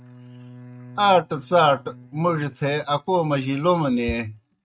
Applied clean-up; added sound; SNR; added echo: neural mask model RNNoise.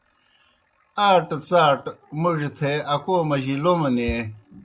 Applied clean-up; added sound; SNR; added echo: none; none; none; none.